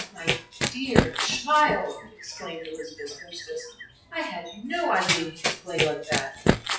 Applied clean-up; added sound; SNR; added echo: classical method WPE with log-MMSE.